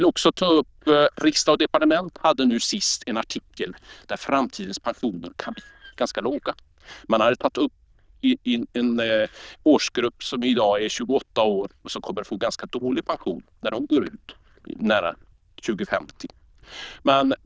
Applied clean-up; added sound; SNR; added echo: neural diffusion model UNIVERSE++.